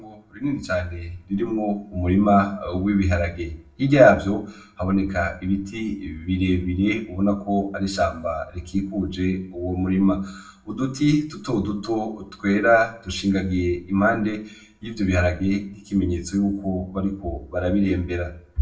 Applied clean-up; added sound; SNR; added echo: none; none; none; reverberation time 0.4 s.